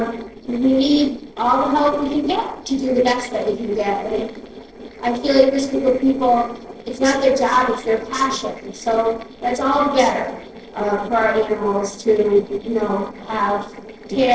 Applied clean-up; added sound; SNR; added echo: neural separator model SepFormer DNS4.